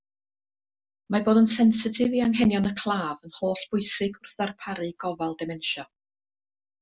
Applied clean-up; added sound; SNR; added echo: none; none; none; none.